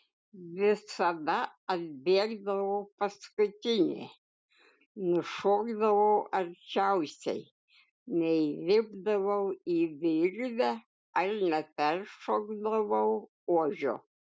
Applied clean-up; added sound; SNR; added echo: none; none; none; none.